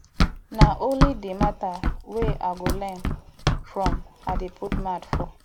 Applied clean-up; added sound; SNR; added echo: none; Run; -5 dB; none.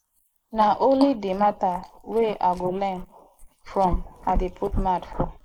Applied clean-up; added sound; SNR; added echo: neural mask model Resemble Enhance denoiser.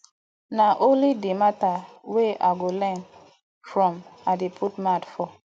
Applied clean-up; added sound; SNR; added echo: none; none; none; none.